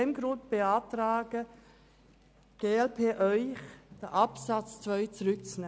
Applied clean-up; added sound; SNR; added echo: none; none; none; none.